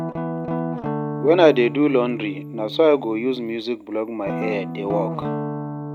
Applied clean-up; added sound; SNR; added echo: none; Guitar; 7 dB; none.